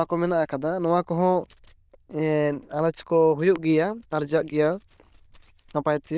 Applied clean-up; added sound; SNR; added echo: neural diffusion model UNIVERSE++.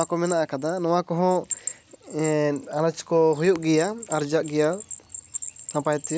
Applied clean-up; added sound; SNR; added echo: none; Bell; 13 dB; none.